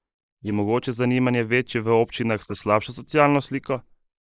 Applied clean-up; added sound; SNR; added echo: neural mask model Resemble Enhance denoiser.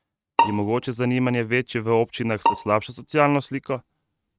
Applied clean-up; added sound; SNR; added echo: neural mask model RNNoise.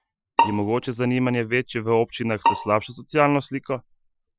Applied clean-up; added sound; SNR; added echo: classical method Wiener filter.